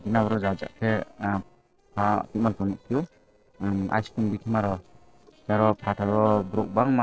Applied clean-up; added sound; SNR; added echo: neural separator model SepFormer DNS4.